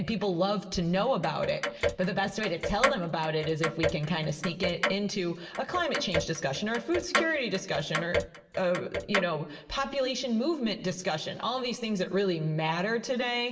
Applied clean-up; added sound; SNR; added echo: none; Clock; 4 dB; reverberation time 0.8 s.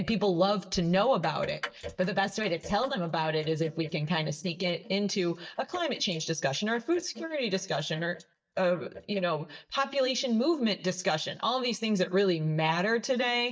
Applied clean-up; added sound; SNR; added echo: neural mask model DeepFilterNet 3.